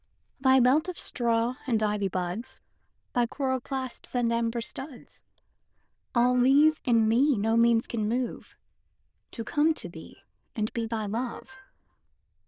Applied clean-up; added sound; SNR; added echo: neural diffusion model UNIVERSE++.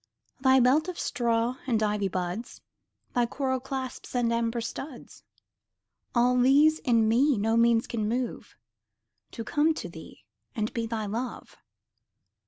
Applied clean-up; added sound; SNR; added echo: none; none; none; none.